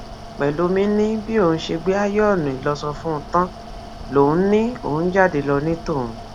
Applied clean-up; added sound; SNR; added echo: none; Mechanical fan; 14 dB; none.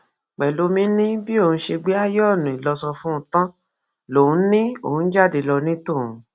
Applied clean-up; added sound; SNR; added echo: none; none; none; none.